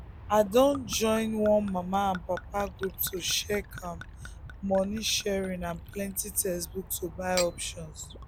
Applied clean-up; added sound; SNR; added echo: none; Aircraft + Gurgling / Chink, clink / Liquid; 13 dB; none.